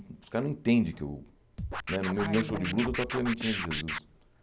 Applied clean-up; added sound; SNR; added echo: none; Scratching (performance technique); 5 dB; none.